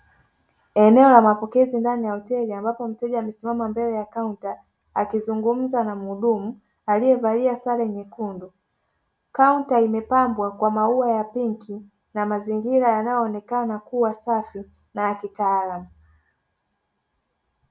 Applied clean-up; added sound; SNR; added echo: none; none; none; none.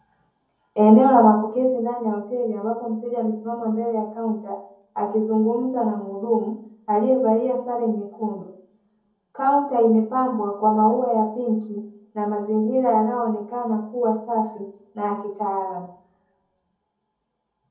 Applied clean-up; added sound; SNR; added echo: none; none; none; reverberation time 0.6 s.